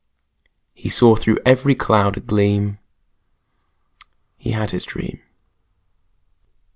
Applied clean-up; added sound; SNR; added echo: none; none; none; none.